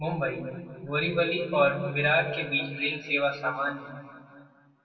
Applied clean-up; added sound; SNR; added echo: none; none; none; reverberation time 2.1 s.